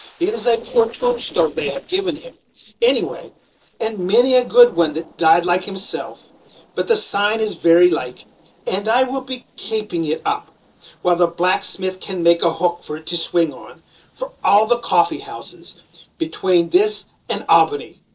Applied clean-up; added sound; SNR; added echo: neural separator model SepFormer DNS4.